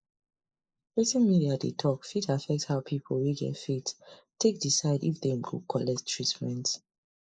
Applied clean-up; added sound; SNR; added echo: neural mask model Resemble Enhance denoiser.